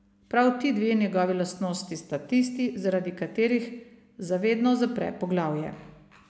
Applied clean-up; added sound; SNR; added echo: none; none; none; none.